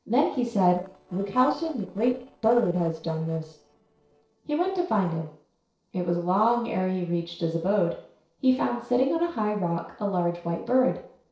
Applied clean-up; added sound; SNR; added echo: neural separator model SepFormer DNS4.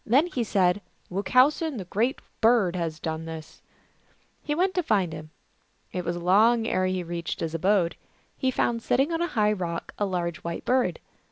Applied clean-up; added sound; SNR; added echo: none; none; none; none.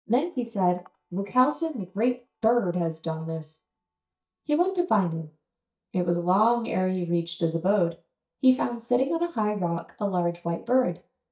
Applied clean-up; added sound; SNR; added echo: neural mask model DeepFilterNet 3.